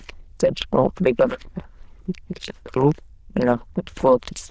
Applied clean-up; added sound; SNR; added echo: neural diffusion model UNIVERSE++.